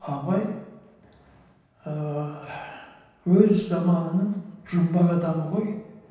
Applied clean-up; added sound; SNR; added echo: none; none; none; reverberation time 0.9 s.